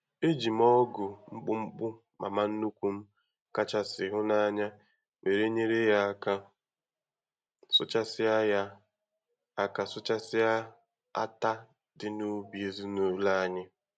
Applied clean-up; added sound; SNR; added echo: none; none; none; none.